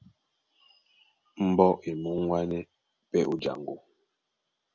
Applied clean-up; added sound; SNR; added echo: none; none; none; none.